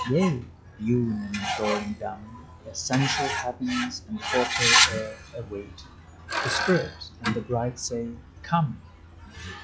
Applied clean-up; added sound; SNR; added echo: classical method log-MMSE.